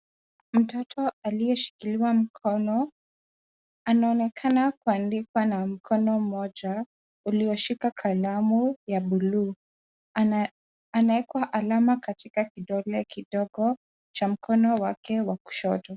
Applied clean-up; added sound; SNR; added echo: none; none; none; none.